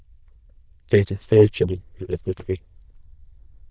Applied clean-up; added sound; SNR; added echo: neural diffusion model UNIVERSE++.